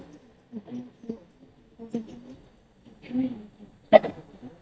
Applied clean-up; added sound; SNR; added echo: neural mask model DeepFilterNet 3.